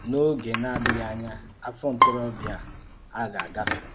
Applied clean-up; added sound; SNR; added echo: none; Bowed string instrument + Squeak; -1 dB; none.